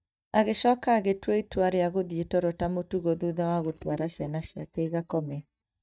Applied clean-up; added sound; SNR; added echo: neural mask model DeepFilterNet 3.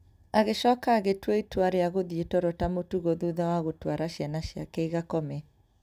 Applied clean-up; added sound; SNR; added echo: none; none; none; none.